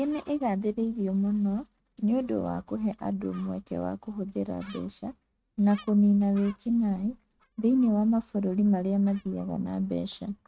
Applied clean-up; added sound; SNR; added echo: neural mask model RNNoise.